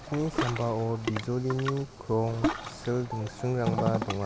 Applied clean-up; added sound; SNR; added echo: none; Ocean; 4 dB; none.